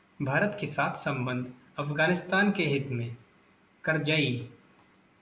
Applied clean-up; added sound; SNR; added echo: none; none; none; none.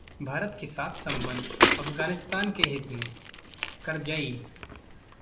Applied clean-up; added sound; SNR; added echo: none; Bicycle; -4 dB; none.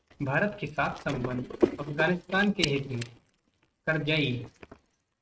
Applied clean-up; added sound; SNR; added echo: neural mask model RNNoise.